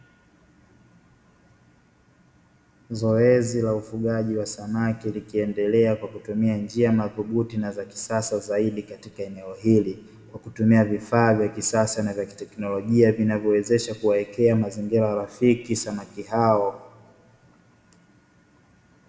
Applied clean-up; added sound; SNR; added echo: none; none; none; reverberation time 1.2 s.